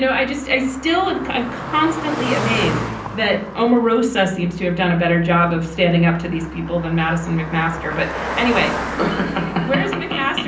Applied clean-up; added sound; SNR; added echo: none; Car passing by; 9 dB; reverberation time 0.6 s.